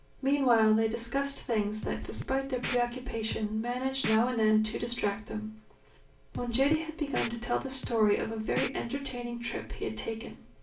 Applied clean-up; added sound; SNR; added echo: none; Scratching (performance technique); 10 dB; reverberation time 0.3 s.